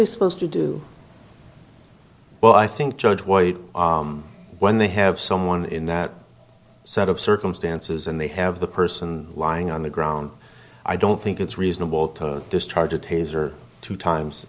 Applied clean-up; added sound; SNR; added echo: none; none; none; none.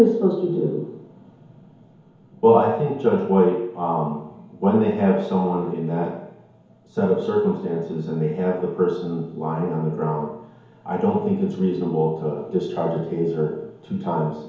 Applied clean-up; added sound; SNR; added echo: none; none; none; reverberation time 1.0 s.